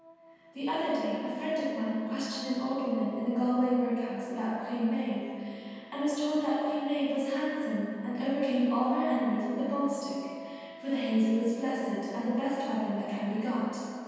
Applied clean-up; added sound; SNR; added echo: none; Wind instrument, woodwind instrument; 19 dB; reverberation time 2.1 s.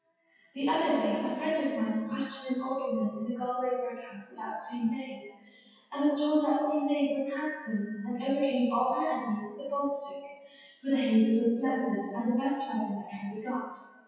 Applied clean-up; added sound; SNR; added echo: classical method WPE with log-MMSE.